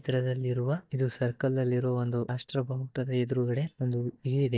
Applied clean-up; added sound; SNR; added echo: neural mask model DeepFilterNet 3.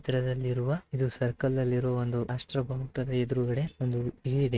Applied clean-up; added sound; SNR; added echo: neural mask model RNNoise.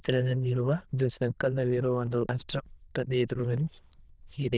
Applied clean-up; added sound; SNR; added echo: neural diffusion model UNIVERSE++.